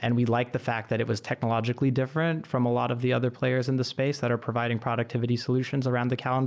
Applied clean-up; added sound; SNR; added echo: none; none; none; none.